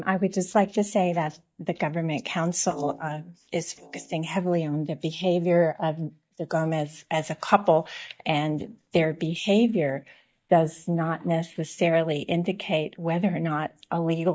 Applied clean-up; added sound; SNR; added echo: neural mask model DeepFilterNet 3.